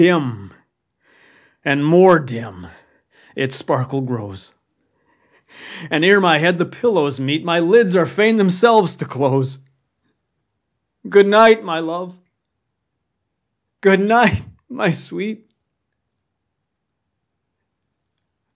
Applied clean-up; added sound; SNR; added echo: none; none; none; none.